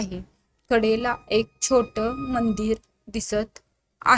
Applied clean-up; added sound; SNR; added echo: neural mask model RNNoise.